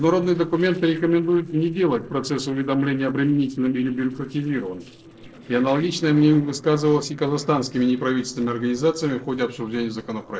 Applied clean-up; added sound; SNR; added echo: neural separator model SepFormer DNS4.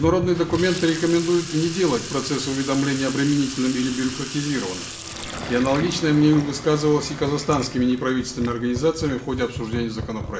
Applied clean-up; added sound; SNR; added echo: none; Sink (filling or washing) / Water tap, faucet; 11 dB; reverberation time 0.4 s.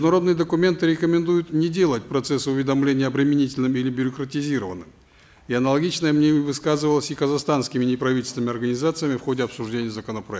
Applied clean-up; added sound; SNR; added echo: none; none; none; none.